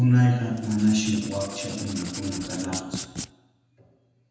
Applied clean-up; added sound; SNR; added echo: none; Writing; 12 dB; reverberation time 1.1 s.